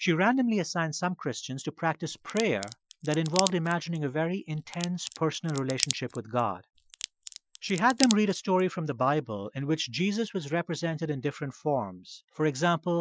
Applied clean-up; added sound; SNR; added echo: classical method Wiener filter.